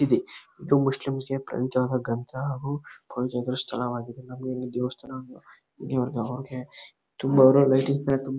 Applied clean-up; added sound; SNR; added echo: none; none; none; none.